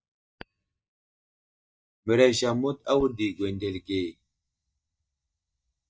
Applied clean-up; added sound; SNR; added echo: neural mask model DeepFilterNet 3.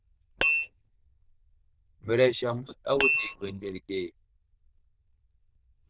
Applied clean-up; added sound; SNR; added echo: neural diffusion model UNIVERSE++.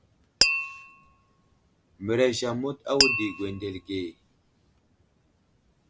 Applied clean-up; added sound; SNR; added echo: none; Tap; -3 dB; none.